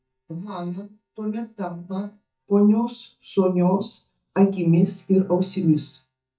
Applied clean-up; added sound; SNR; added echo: neural mask model DeepFilterNet 3.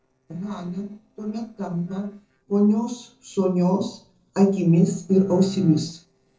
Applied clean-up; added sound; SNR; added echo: neural separator model SepFormer DNS4.